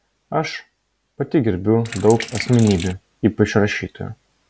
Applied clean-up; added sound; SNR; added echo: none; Sink (filling or washing); 11 dB; none.